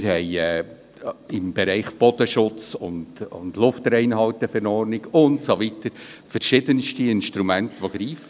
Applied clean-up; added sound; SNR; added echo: none; none; none; none.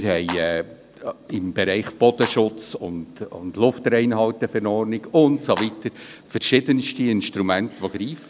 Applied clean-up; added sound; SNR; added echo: none; Clapping; 13 dB; none.